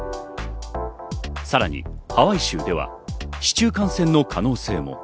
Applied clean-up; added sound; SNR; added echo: none; none; none; none.